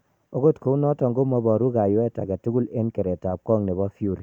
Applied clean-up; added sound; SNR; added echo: none; none; none; none.